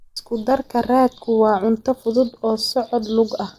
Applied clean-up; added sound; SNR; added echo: neural mask model Resemble Enhance denoiser.